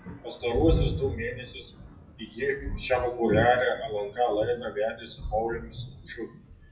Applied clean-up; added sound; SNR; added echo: classical method WPE with log-MMSE.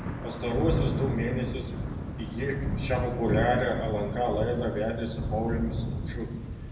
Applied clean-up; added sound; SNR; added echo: none; Thunder / Rain; 1 dB; reverberation time 1.1 s.